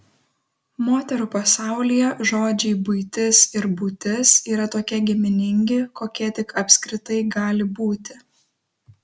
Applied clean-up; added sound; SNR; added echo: none; none; none; none.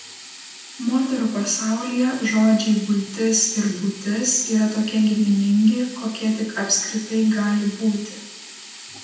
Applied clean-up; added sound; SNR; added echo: none; Sink (filling or washing); 18 dB; reverberation time 0.9 s.